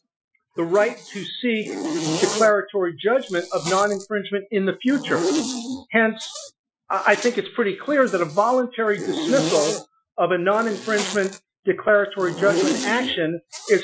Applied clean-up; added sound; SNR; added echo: classical method Wiener filter.